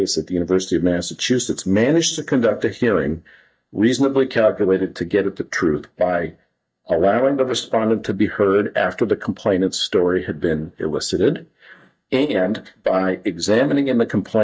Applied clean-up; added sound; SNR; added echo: neural mask model DeepFilterNet 3.